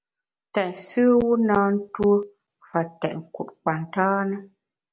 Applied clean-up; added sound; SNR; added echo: none; none; none; none.